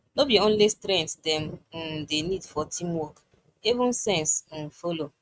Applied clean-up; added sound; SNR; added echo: neural mask model RNNoise.